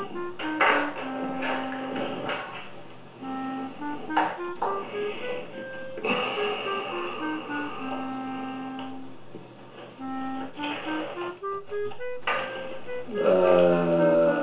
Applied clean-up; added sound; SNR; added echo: none; Wind instrument, woodwind instrument; 6 dB; reverberation time 0.7 s.